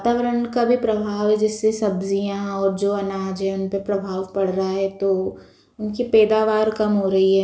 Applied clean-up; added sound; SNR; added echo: none; none; none; none.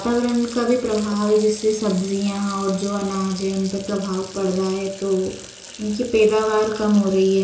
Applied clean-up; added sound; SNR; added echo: none; Water tap, faucet; 17 dB; reverberation time 0.5 s.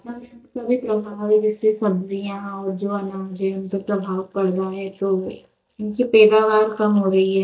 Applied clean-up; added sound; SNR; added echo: neural mask model DeepFilterNet 3.